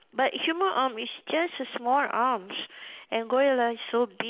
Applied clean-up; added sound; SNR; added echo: none; none; none; none.